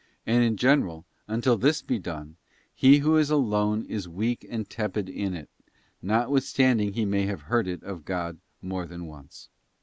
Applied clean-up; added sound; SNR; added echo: none; none; none; none.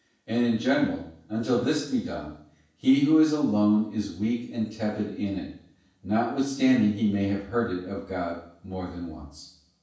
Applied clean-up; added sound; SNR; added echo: none; none; none; reverberation time 0.7 s.